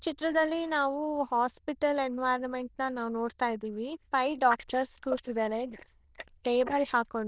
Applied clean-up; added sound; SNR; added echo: neural diffusion model UNIVERSE++.